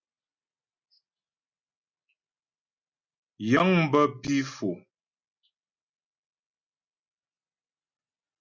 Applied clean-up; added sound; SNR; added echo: none; none; none; none.